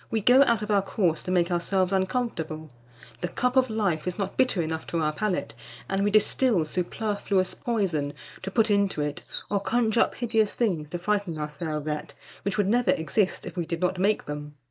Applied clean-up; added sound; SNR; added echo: neural mask model DeepFilterNet 3.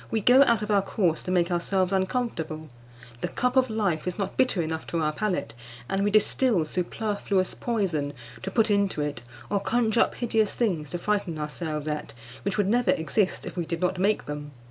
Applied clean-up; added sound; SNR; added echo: none; none; none; none.